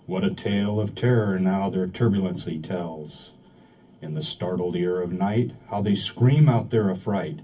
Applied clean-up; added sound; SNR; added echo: none; none; none; reverberation time 0.3 s.